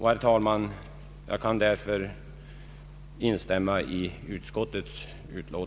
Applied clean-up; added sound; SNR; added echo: none; none; none; none.